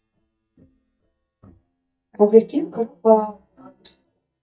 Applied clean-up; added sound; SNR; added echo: neural mask model DeepFilterNet 3.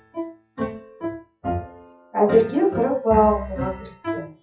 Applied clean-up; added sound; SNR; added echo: classical method WPE with log-MMSE.